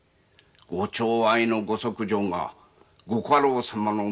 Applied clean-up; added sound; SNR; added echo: none; none; none; none.